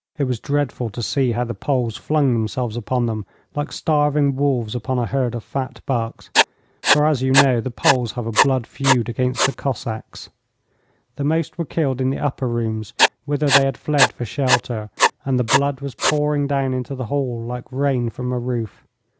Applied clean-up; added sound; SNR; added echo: none; Writing; 1 dB; none.